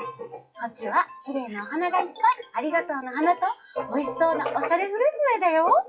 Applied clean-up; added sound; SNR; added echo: classical method WPE with log-MMSE.